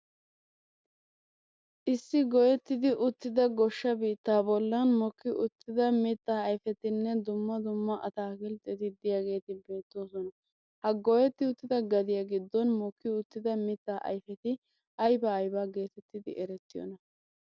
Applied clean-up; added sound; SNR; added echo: none; none; none; none.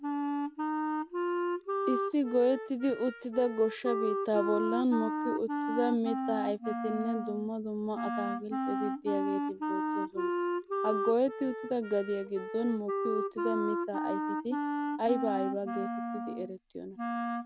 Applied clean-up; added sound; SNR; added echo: none; Wind instrument, woodwind instrument; 1 dB; none.